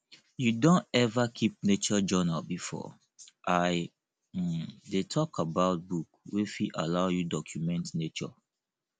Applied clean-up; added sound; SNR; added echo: none; none; none; none.